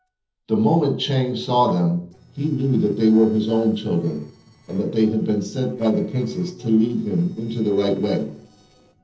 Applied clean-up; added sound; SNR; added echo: neural separator model SepFormer DNS4.